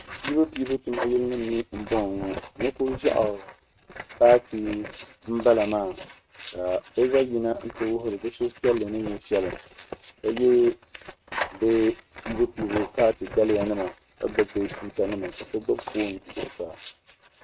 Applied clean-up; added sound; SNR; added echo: neural mask model RNNoise.